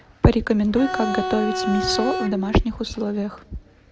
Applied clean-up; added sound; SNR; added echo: none; Bowed string instrument; 4 dB; none.